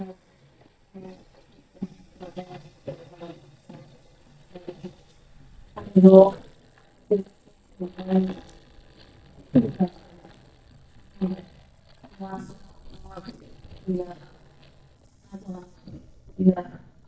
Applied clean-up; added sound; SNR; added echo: neural mask model DeepFilterNet 3.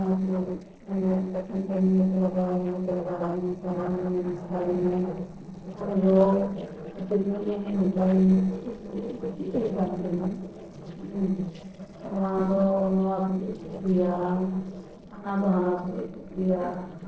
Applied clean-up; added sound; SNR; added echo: neural separator model SepFormer DNS4.